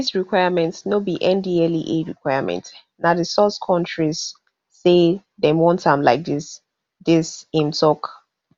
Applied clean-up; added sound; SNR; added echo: none; none; none; none.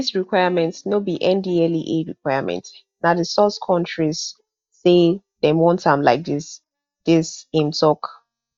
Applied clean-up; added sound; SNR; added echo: neural mask model DeepFilterNet 3.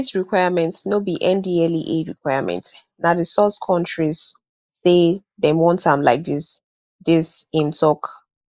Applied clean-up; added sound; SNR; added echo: neural mask model Resemble Enhance denoiser.